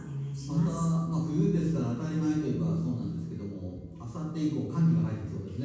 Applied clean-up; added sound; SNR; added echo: none; none; none; reverberation time 1.2 s.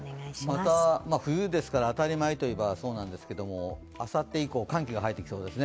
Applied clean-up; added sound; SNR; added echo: none; none; none; none.